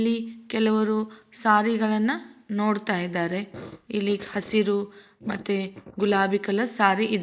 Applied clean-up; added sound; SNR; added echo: neural mask model Resemble Enhance denoiser.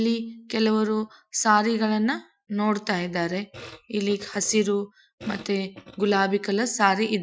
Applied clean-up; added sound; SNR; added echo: classical method Wiener filter.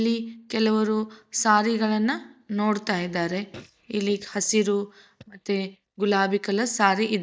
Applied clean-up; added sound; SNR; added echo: neural mask model DeepFilterNet 3.